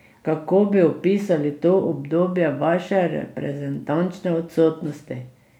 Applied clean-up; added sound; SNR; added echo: none; none; none; none.